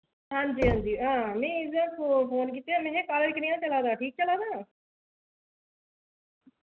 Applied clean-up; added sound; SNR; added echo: none; Knock; 9 dB; none.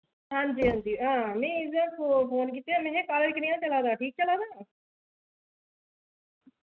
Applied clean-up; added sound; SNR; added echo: neural mask model RNNoise.